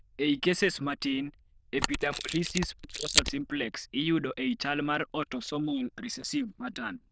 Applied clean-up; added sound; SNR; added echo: neural diffusion model UNIVERSE++.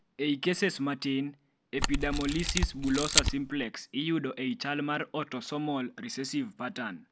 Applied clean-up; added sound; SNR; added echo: none; Camera; -2 dB; none.